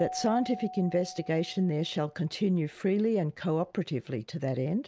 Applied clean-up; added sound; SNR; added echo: none; Keyboard (musical); 16 dB; none.